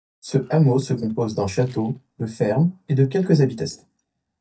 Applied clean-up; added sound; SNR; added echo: neural mask model DeepFilterNet 3.